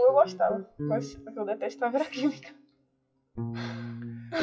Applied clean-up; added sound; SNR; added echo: classical method WPE with log-MMSE.